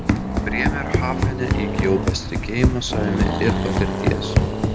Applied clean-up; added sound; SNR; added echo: none; Accelerating, revving, vroom + Run; -5 dB; none.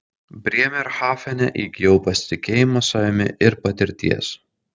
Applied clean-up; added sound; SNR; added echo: none; none; none; none.